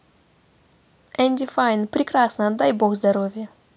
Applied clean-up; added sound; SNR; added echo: none; none; none; none.